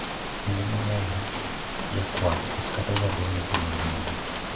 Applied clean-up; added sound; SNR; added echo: none; Rain; 0 dB; reverberation time 2.0 s.